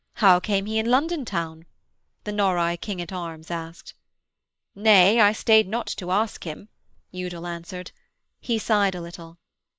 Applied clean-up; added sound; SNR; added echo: neural mask model Resemble Enhance denoiser.